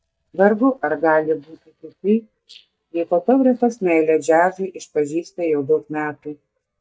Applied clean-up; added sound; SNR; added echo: neural mask model DeepFilterNet 3.